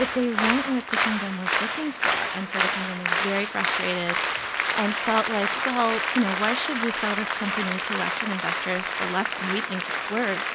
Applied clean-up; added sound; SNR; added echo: none; Applause; -1 dB; none.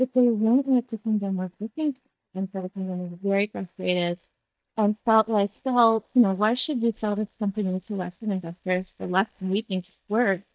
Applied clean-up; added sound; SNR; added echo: neural mask model DeepFilterNet 3.